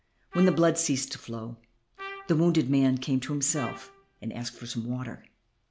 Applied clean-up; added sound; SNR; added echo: none; Trumpet; 17 dB; none.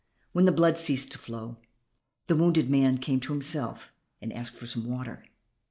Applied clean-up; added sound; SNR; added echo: neural mask model Resemble Enhance denoiser.